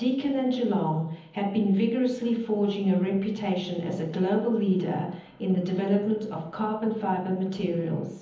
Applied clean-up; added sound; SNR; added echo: none; none; none; reverberation time 1.3 s.